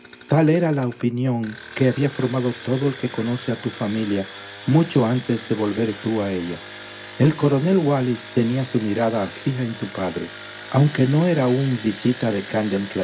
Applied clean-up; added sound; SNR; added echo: none; Engine; 17 dB; none.